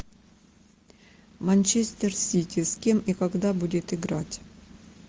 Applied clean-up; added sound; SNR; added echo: none; none; none; none.